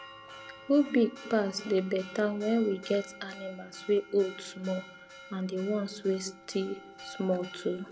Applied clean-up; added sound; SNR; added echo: none; Church bell; 17 dB; none.